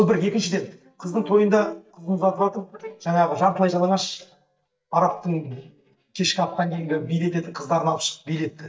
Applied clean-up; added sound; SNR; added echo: neural mask model DeepFilterNet 3.